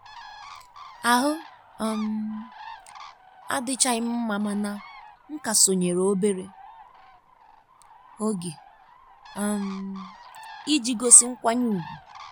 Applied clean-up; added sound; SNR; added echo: none; Bird; 19 dB; none.